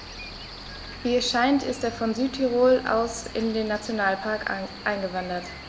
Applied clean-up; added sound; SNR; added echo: none; Cricket; 14 dB; none.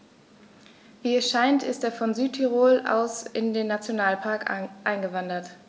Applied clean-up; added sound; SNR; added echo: none; none; none; none.